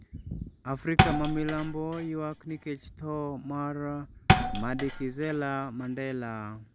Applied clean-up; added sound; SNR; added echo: none; Thump, thud; -2 dB; none.